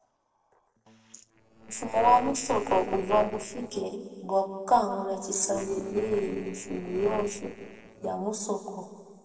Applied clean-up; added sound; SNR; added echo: neural separator model SepFormer DNS4.